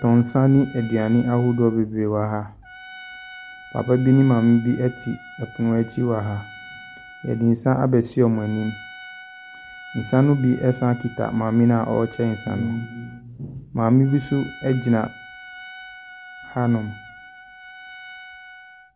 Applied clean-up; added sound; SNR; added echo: none; Trumpet; 20 dB; none.